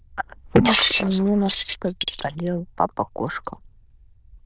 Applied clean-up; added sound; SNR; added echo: neural diffusion model UNIVERSE++.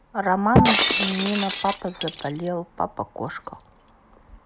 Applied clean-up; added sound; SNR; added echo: none; Shatter; -2 dB; none.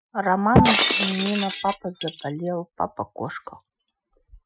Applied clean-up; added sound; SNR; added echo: classical method Wiener filter.